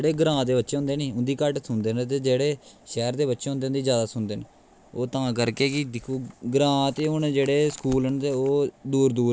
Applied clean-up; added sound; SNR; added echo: none; none; none; none.